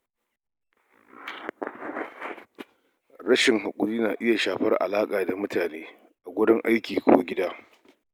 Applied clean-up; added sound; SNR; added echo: none; none; none; none.